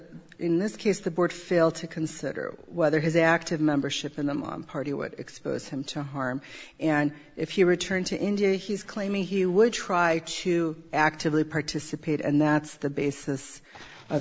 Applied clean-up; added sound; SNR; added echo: none; none; none; none.